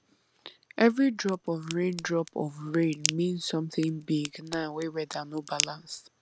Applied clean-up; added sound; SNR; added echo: none; Crack; 9 dB; none.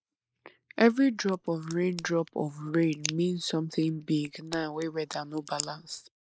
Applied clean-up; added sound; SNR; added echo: neural mask model Resemble Enhance denoiser.